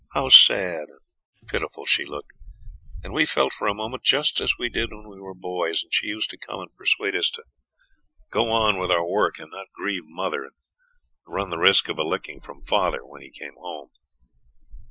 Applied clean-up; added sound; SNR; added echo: classical method Wiener filter.